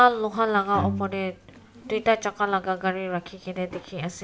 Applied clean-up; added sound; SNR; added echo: none; Bowed string instrument; 9 dB; none.